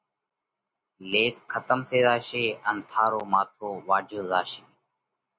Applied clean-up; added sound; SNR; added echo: none; none; none; none.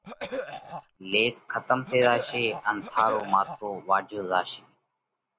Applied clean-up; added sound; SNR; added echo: none; Cough; 9 dB; none.